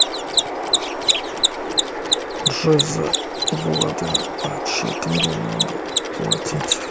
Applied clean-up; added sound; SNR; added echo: none; Chirp, tweet + Mechanisms; -3 dB; none.